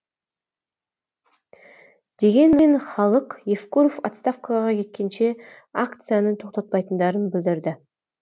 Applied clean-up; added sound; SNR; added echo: none; none; none; none.